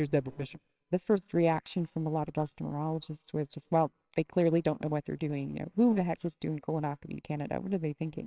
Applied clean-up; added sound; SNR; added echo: neural separator model SepFormer WHAMR!.